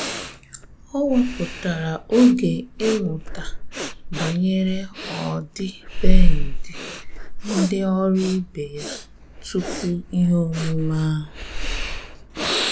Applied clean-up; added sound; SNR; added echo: none; Breathing; -1 dB; none.